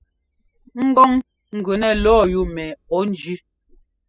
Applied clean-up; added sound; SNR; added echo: classical method spectral subtraction.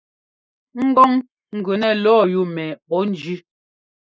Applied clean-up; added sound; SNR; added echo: neural mask model Resemble Enhance denoiser.